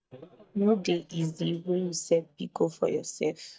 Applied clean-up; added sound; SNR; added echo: neural mask model DeepFilterNet 3.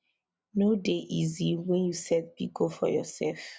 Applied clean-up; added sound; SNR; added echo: none; none; none; none.